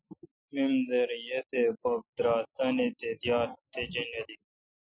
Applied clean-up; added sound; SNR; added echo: neural mask model Resemble Enhance denoiser.